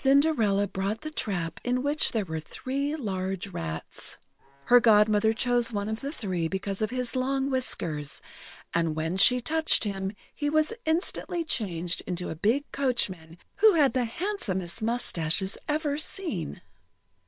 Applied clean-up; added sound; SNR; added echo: neural separator model SepFormer WHAM!.